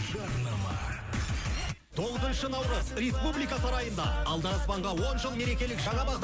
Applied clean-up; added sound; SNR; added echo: none; Zipper (clothing); 18 dB; none.